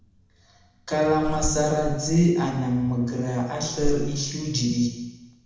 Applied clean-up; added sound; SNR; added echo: none; Zipper (clothing); 9 dB; reverberation time 1.0 s.